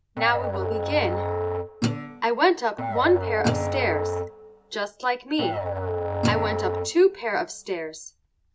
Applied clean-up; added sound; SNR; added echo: none; Musical instrument + Guitar; 2 dB; none.